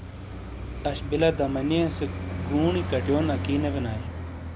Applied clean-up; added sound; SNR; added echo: none; Traffic noise, roadway noise; 5 dB; none.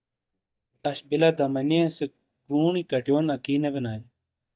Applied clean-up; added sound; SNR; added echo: neural mask model DeepFilterNet 3.